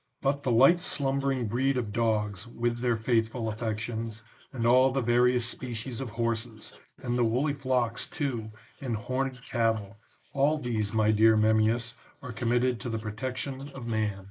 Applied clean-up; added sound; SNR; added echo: neural mask model Resemble Enhance denoiser.